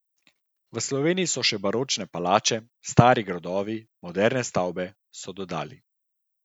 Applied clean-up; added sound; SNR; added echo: none; none; none; none.